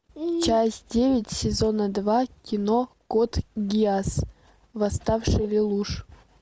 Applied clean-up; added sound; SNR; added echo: none; none; none; none.